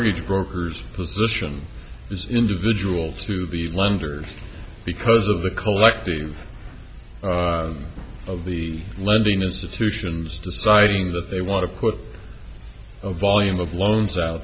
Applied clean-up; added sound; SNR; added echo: none; none; none; none.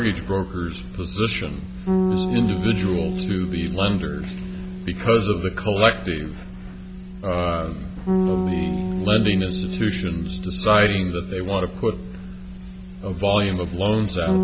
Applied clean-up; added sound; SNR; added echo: none; Bass guitar; 4 dB; none.